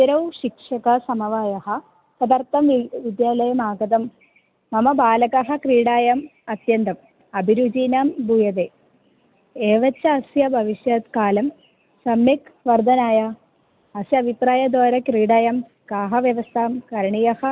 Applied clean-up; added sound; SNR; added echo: none; none; none; none.